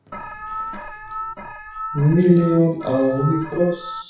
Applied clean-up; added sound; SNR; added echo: classical method WPE with log-MMSE.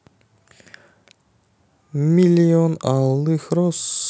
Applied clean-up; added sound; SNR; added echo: none; none; none; none.